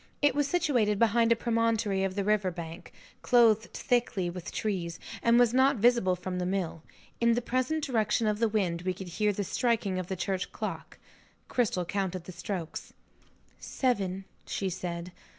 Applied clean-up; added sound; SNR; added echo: none; none; none; none.